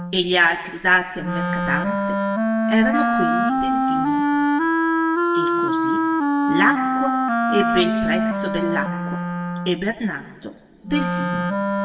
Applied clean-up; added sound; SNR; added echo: none; Wind instrument, woodwind instrument; -4 dB; reverberation time 3.0 s.